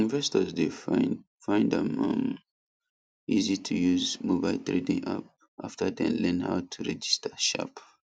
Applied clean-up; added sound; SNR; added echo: none; none; none; none.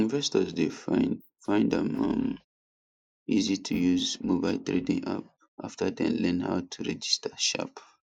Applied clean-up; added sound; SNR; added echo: neural mask model Resemble Enhance denoiser.